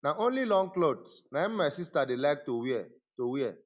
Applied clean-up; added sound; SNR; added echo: none; none; none; none.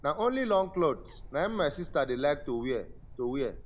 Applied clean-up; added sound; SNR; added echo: none; Bird; 15 dB; none.